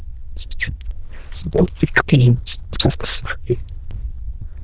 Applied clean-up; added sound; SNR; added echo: neural diffusion model UNIVERSE++.